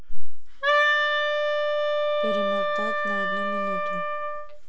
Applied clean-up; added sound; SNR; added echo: none; Wind instrument, woodwind instrument; 2 dB; reverberation time 0.2 s.